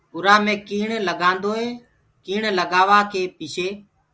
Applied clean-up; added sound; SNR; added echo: none; none; none; none.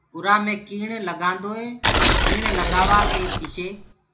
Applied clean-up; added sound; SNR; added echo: none; Tearing; -4 dB; reverberation time 0.3 s.